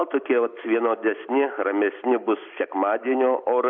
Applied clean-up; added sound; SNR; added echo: neural mask model Resemble Enhance denoiser.